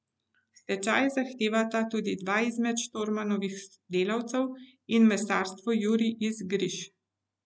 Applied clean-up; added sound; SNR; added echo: none; none; none; none.